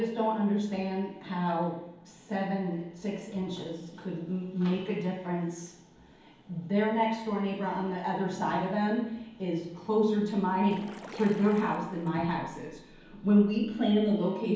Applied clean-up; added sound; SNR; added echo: none; Splash, splatter; 20 dB; reverberation time 2.2 s.